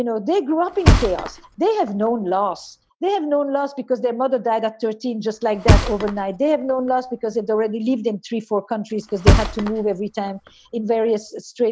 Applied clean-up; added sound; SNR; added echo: none; Thump, thud; 0 dB; none.